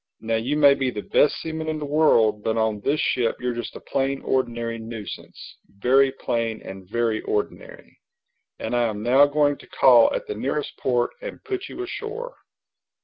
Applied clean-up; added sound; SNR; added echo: none; none; none; none.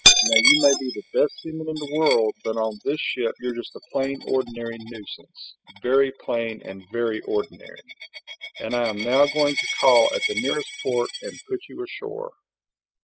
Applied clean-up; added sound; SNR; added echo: classical method spectral subtraction.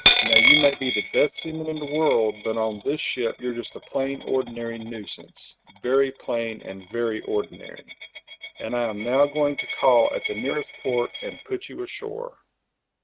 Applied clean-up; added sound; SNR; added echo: neural mask model RNNoise.